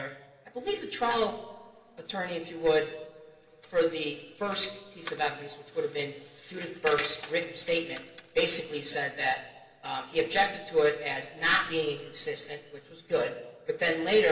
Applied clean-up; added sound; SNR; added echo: none; none; none; reverberation time 2.9 s.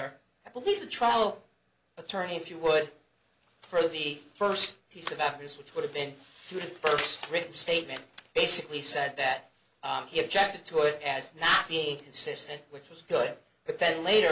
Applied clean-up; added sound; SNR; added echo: none; none; none; none.